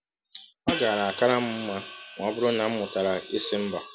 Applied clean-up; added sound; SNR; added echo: none; Hi-hat; 10 dB; none.